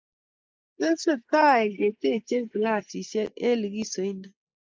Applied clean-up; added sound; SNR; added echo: neural mask model Resemble Enhance denoiser.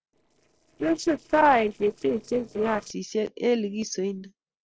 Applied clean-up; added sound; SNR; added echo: neural separator model SepFormer DNS4.